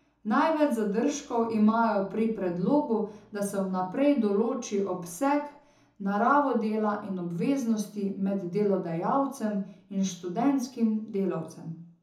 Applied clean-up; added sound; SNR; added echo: none; none; none; reverberation time 0.6 s.